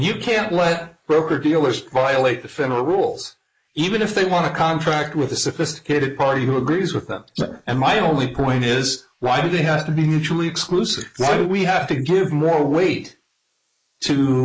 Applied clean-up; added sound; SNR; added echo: neural mask model Resemble Enhance denoiser.